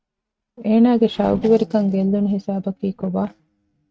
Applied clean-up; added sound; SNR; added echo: neural mask model RNNoise.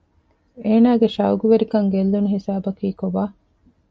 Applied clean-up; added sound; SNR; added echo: none; none; none; none.